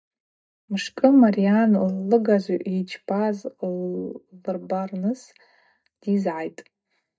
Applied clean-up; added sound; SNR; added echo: neural mask model DeepFilterNet 3.